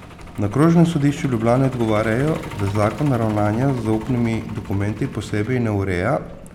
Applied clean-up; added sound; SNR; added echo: none; Truck; 15 dB; none.